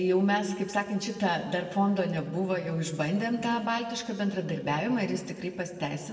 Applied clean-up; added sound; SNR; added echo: none; none; none; reverberation time 1.3 s.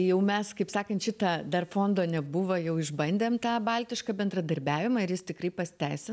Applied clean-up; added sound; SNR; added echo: none; none; none; none.